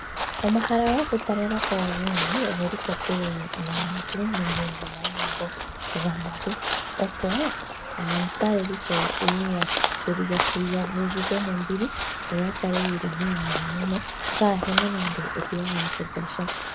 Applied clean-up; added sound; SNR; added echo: none; Crow; 2 dB; none.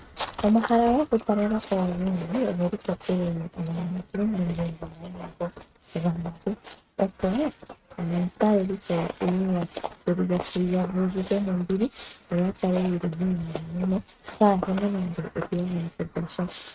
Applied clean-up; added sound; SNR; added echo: neural mask model RNNoise.